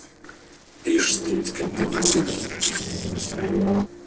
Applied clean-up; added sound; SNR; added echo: neural separator model SepFormer DNS4.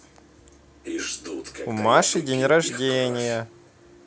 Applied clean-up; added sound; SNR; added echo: none; none; none; none.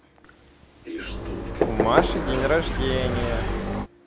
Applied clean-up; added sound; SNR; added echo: none; Motorcycle + Knock / Wood; -1 dB; none.